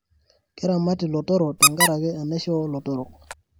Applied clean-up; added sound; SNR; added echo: none; Squeak; -1 dB; none.